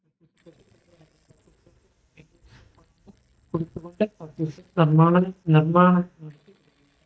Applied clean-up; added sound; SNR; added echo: neural mask model DeepFilterNet 3.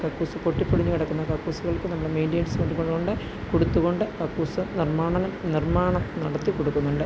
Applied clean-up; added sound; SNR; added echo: none; none; none; none.